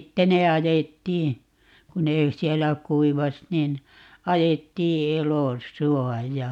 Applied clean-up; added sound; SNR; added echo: none; none; none; none.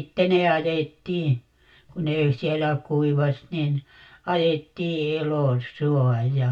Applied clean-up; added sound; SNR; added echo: none; none; none; reverberation time 0.1 s.